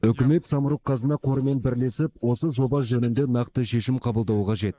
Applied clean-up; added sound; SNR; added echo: neural mask model Resemble Enhance denoiser.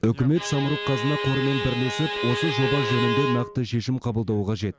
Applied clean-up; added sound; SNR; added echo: none; Bowed string instrument; 3 dB; none.